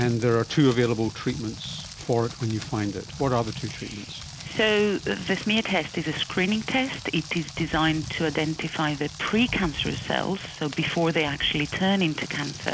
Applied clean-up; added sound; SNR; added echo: none; Rain; 13 dB; none.